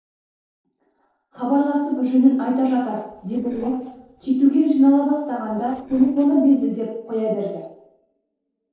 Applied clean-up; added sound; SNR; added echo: neural separator model SepFormer DNS4.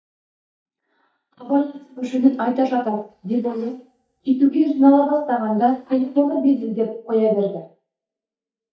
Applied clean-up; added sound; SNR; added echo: neural mask model DeepFilterNet 3.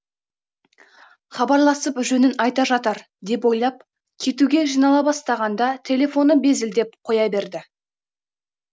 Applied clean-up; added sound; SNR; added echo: none; none; none; none.